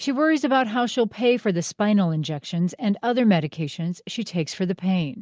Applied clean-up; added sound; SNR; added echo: none; none; none; none.